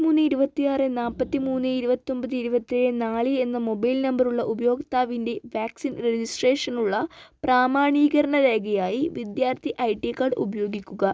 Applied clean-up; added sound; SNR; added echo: none; none; none; none.